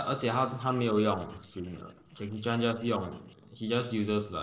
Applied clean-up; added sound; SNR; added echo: neural separator model SepFormer DNS4.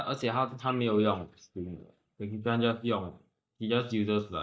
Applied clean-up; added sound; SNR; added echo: neural mask model DeepFilterNet 3.